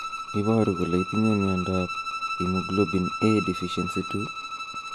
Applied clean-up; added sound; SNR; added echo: none; Bowed string instrument; 6 dB; none.